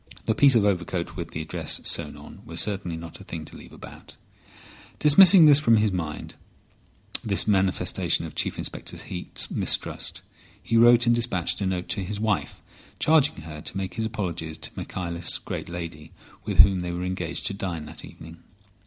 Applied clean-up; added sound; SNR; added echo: none; none; none; none.